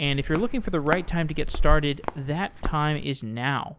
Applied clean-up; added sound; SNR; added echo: none; Walk, footsteps; 1 dB; none.